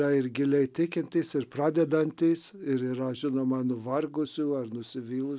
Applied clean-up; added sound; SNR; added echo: none; none; none; none.